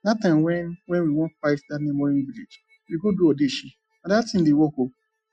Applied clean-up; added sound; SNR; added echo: classical method Wiener filter.